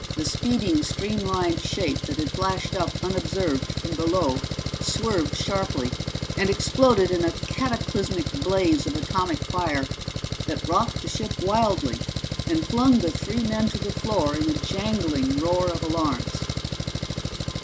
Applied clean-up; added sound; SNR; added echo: none; Engine; 3 dB; none.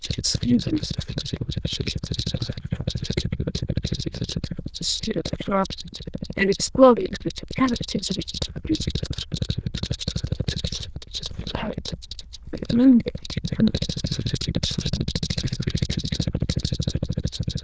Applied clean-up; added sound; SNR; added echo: neural diffusion model UNIVERSE++.